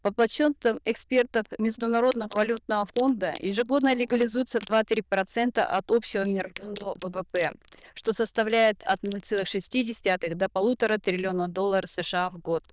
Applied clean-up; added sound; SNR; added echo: neural diffusion model UNIVERSE++.